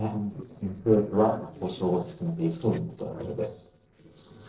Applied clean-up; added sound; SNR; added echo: neural separator model SepFormer DNS4.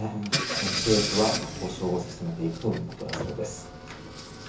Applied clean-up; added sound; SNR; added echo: none; Engine / Car; 3 dB; reverberation time 0.6 s.